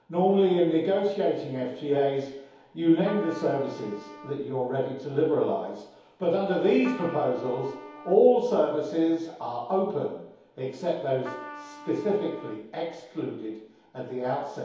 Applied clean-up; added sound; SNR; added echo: none; Trumpet; 17 dB; reverberation time 2.2 s.